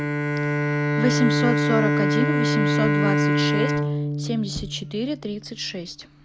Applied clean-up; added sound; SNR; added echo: none; Bowed string instrument; -5 dB; none.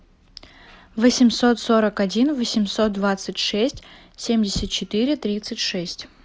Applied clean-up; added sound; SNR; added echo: none; none; none; none.